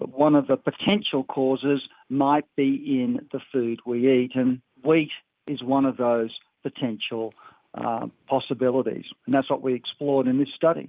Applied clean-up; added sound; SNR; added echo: none; none; none; none.